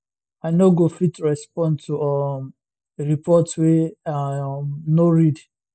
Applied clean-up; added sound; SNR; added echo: none; none; none; none.